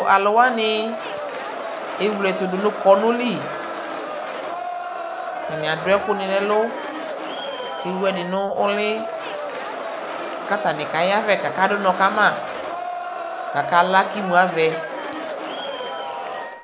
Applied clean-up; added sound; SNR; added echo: none; Crowd; 6 dB; none.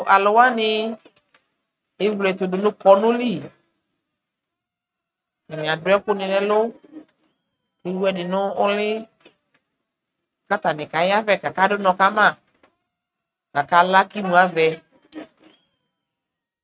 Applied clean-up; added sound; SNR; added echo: neural mask model RNNoise.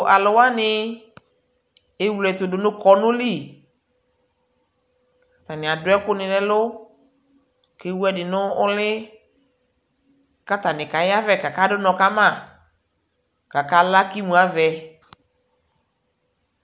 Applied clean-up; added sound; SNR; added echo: none; none; none; none.